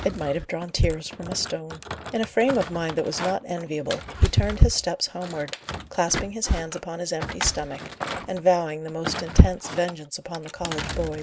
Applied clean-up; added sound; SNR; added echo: none; Thump, thud; 11 dB; none.